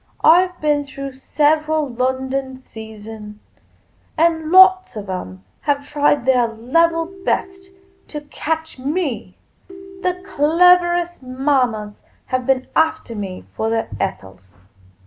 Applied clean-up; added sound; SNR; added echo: none; Ringtone; 18 dB; none.